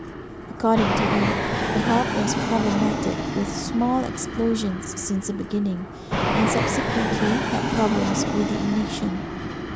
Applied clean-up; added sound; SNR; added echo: none; Fixed-wing aircraft, airplane; 0 dB; none.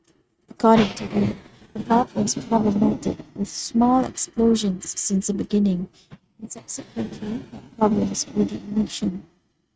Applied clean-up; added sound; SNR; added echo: neural mask model RNNoise.